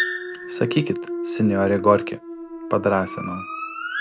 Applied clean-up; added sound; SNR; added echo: none; Thump, thud + Bird; 6 dB; none.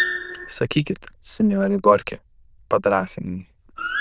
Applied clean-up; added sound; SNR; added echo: neural diffusion model UNIVERSE++.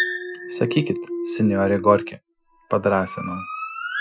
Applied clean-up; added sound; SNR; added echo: classical method Wiener filter.